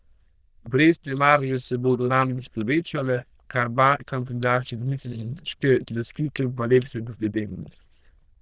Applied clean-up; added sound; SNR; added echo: neural diffusion model UNIVERSE++.